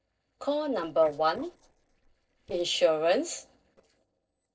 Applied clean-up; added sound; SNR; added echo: neural separator model SepFormer DNS4.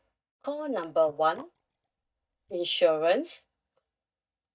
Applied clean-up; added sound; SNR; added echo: neural mask model DeepFilterNet 3.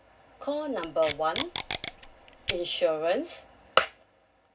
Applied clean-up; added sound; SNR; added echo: none; Packing tape, duct tape; 4 dB; reverberation time 0.4 s.